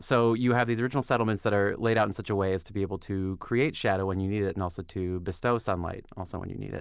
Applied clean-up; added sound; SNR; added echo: none; none; none; none.